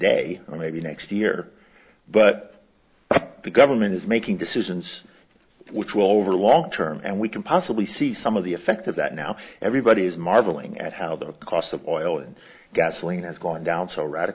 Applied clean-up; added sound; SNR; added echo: none; none; none; none.